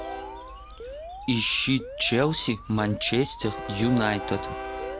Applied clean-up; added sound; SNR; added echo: none; Alarm + Train; 10 dB; none.